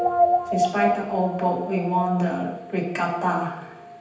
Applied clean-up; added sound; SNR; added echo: none; Guitar; 1 dB; reverberation time 0.9 s.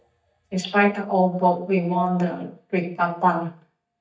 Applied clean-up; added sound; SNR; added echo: neural mask model DeepFilterNet 3.